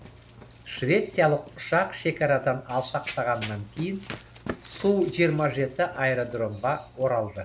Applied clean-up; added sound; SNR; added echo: none; Run; 17 dB; none.